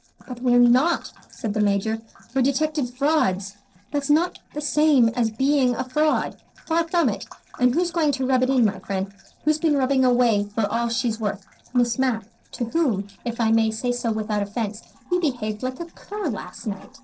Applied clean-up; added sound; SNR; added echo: neural separator model SepFormer DNS4.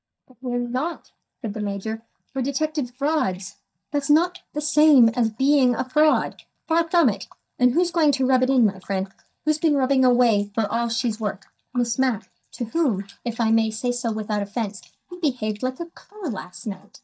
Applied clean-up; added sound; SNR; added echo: neural mask model DeepFilterNet 3.